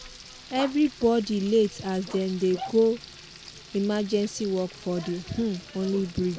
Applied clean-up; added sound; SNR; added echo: none; Frying (food) + Growling; 16 dB; none.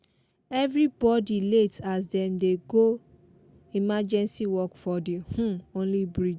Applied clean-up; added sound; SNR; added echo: none; none; none; none.